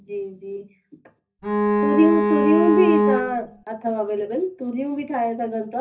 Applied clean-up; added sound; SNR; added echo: none; Bowed string instrument; -3 dB; reverberation time 0.4 s.